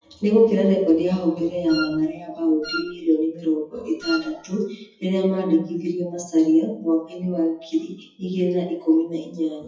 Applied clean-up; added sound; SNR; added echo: classical method WPE with log-MMSE.